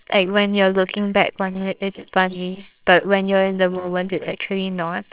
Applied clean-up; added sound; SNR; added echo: neural separator model SepFormer WHAMR!.